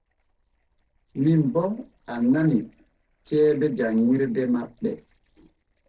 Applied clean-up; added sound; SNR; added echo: neural separator model SepFormer DNS4.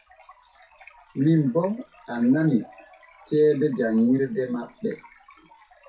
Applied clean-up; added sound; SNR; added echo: classical method WPE with log-MMSE.